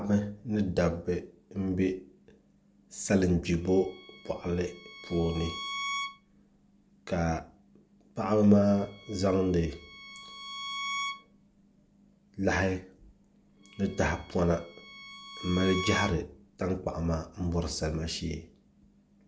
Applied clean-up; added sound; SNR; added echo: none; Bowed string instrument; 11 dB; none.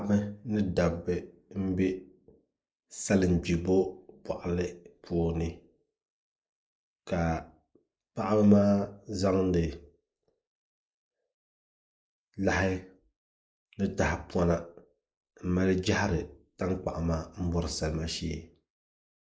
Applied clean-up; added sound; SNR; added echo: neural mask model Resemble Enhance denoiser.